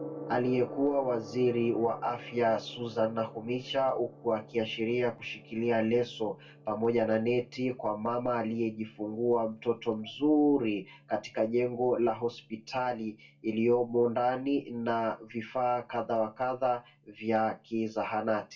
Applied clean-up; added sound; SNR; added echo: none; Gong; 20 dB; reverberation time 0.2 s.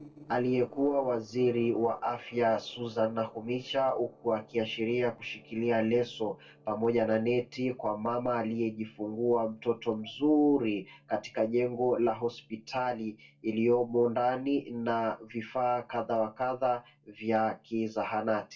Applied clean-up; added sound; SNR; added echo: neural separator model SepFormer DNS4.